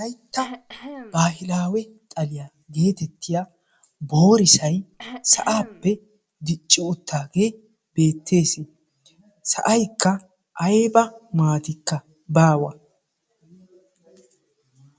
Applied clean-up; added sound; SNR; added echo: none; Cough; 16 dB; none.